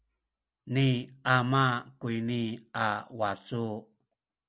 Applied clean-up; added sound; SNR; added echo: none; none; none; none.